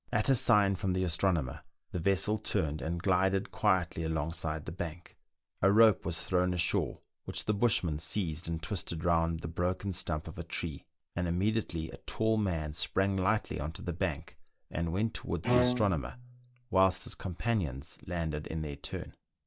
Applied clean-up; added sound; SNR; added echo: none; Bowed string instrument; 3 dB; none.